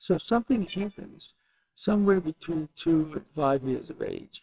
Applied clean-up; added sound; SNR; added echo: neural separator model SepFormer WHAMR!.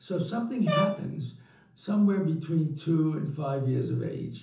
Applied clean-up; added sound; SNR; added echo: none; Brass instrument; 4 dB; reverberation time 0.6 s.